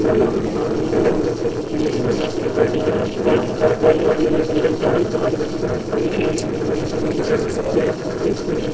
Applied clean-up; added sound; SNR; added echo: neural separator model SepFormer DNS4.